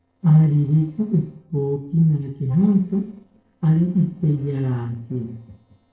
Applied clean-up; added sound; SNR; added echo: neural separator model SepFormer DNS4.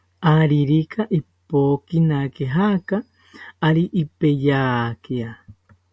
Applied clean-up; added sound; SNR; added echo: none; none; none; none.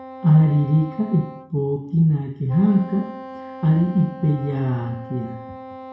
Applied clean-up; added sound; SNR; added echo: none; Wind instrument, woodwind instrument; 17 dB; reverberation time 0.6 s.